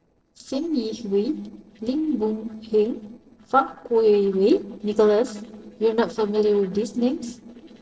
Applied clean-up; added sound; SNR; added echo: neural separator model SepFormer DNS4.